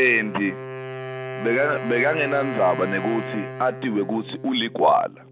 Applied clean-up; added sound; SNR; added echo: none; Wind instrument, woodwind instrument; 9 dB; none.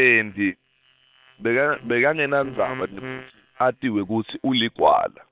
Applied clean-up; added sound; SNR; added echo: neural separator model SepFormer WHAM!.